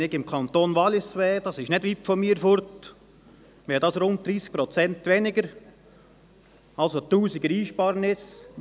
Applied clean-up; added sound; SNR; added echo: none; none; none; none.